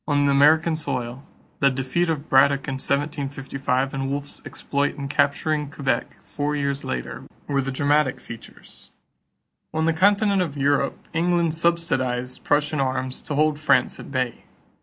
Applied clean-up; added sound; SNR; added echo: none; none; none; none.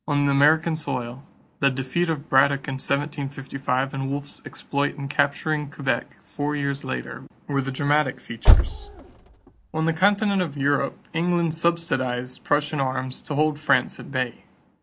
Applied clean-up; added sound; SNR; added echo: none; Car; -4 dB; none.